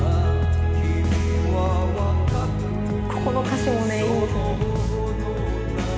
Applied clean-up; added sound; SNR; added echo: none; Bass guitar; 11 dB; reverberation time 1.5 s.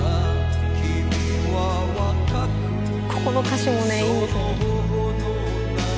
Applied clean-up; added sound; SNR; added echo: none; none; none; none.